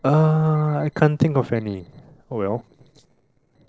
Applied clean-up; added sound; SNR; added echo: neural separator model SepFormer DNS4.